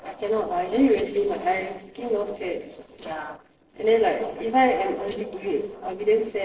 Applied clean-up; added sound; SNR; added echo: neural separator model SepFormer DNS4.